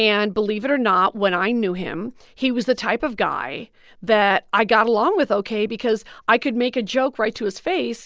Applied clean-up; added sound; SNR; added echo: none; none; none; none.